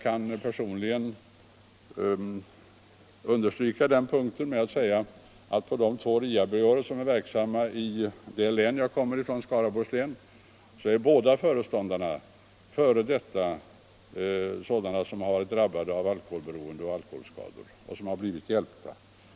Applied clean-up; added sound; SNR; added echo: none; none; none; none.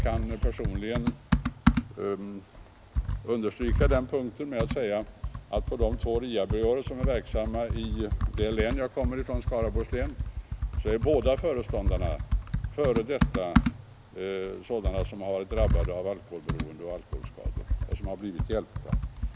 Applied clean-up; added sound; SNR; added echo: none; Computer keyboard; -1 dB; none.